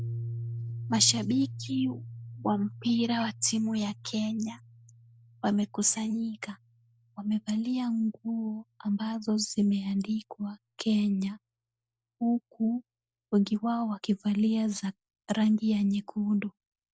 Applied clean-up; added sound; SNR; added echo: none; Piano; 15 dB; none.